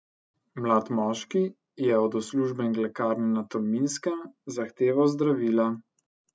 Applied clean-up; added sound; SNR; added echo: none; none; none; none.